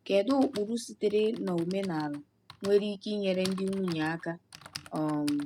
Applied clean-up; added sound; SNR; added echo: none; Typing; 18 dB; none.